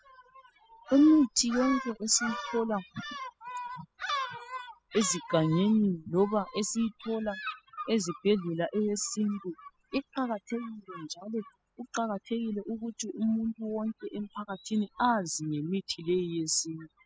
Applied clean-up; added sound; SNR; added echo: classical method spectral subtraction.